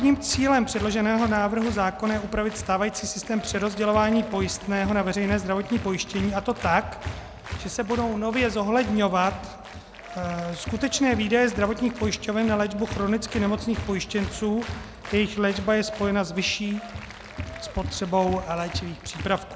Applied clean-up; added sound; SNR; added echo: none; Applause; 12 dB; none.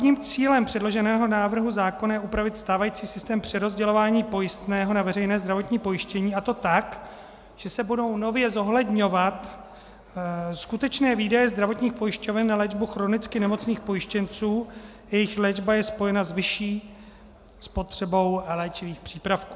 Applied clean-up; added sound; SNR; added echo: none; none; none; none.